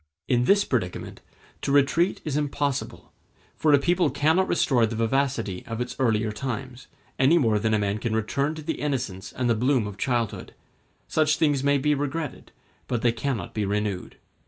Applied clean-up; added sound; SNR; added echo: none; none; none; none.